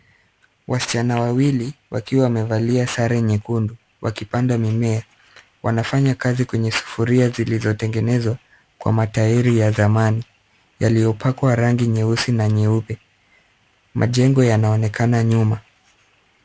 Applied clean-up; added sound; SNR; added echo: none; none; none; none.